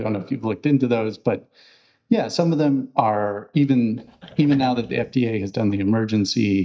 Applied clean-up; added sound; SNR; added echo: neural mask model DeepFilterNet 3.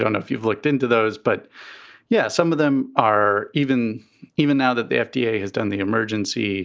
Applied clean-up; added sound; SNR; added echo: none; none; none; none.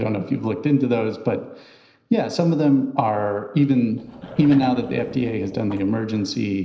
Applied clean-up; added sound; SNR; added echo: neural separator model SepFormer DNS4.